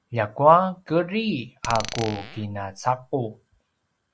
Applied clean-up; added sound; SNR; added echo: none; Glass; 13 dB; none.